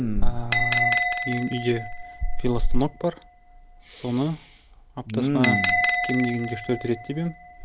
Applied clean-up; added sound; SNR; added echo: none; Respiratory sounds + Bell; -4 dB; none.